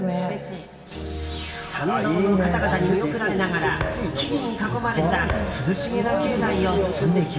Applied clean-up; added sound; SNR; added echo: none; Thump, thud; 10 dB; reverberation time 2.4 s.